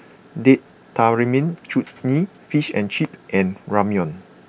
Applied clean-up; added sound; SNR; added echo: none; none; none; none.